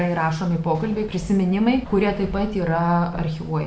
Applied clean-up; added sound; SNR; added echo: none; Fireworks; 16 dB; none.